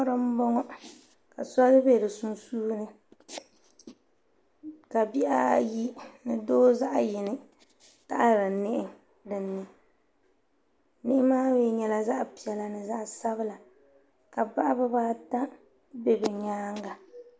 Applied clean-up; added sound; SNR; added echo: none; none; none; none.